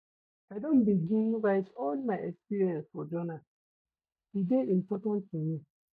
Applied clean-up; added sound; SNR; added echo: neural mask model DeepFilterNet 3.